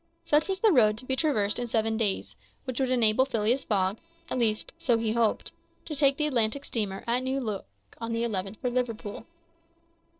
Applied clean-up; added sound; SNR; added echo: neural separator model SepFormer DNS4.